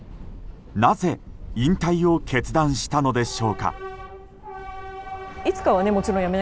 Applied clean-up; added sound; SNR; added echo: none; Subway, metro, underground / Train; 12 dB; none.